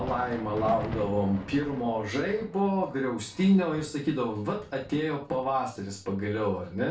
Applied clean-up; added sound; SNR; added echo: none; Thunder; 14 dB; reverberation time 0.3 s.